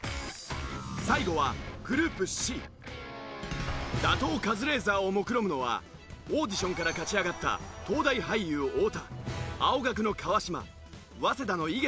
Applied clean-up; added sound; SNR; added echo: none; none; none; none.